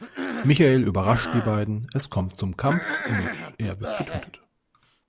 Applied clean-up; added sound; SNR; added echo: none; Cough; 9 dB; none.